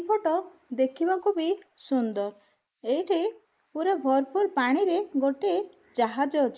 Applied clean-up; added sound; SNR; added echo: neural mask model Resemble Enhance denoiser.